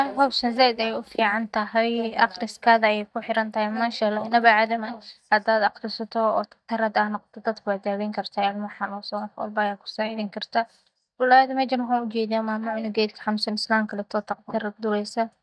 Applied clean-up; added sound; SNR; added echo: neural mask model DeepFilterNet 3.